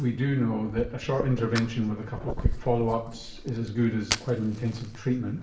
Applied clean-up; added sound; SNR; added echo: none; Fire; 7 dB; reverberation time 0.6 s.